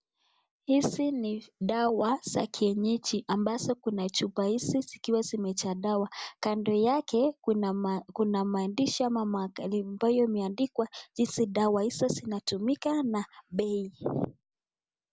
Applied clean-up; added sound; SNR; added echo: none; none; none; none.